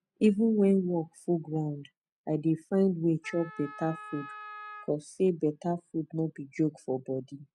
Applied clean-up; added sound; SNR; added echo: none; Wind instrument, woodwind instrument; 15 dB; none.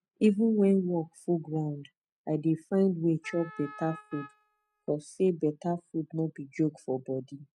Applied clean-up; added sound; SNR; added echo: neural mask model RNNoise.